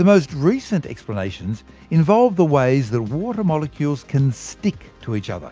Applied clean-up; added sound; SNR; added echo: none; none; none; none.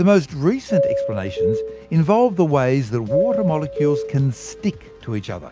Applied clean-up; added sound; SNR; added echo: none; Doorbell; 4 dB; none.